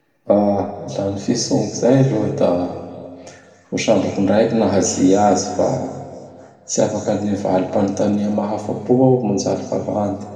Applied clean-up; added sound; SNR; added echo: none; none; none; reverberation time 1.8 s.